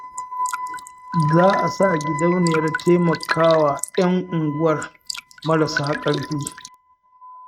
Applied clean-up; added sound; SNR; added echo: neural mask model RNNoise.